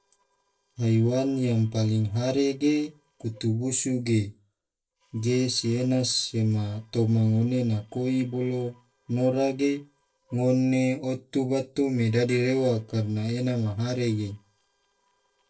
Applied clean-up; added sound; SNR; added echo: neural separator model SepFormer DNS4.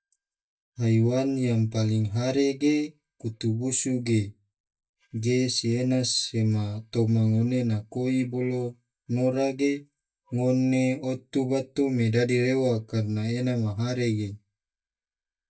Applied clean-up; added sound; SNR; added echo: neural mask model DeepFilterNet 3.